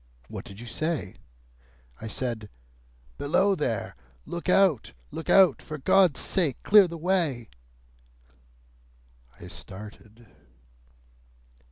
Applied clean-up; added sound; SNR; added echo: none; none; none; none.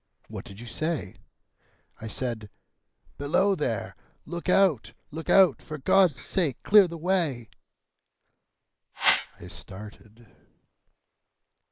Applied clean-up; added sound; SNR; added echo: neural mask model Resemble Enhance denoiser.